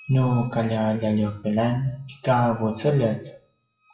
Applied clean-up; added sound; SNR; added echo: classical method WPE with log-MMSE.